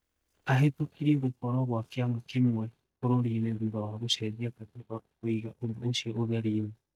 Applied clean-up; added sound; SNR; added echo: neural mask model DeepFilterNet 3.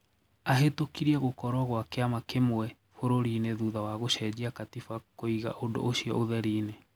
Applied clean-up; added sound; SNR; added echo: none; none; none; none.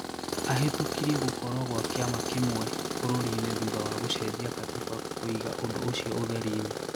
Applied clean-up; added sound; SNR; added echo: none; Tools; 1 dB; none.